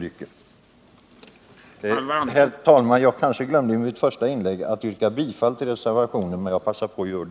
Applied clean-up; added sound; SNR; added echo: none; none; none; none.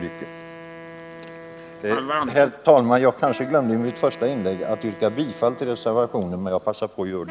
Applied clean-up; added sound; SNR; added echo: none; Wind instrument, woodwind instrument; 18 dB; none.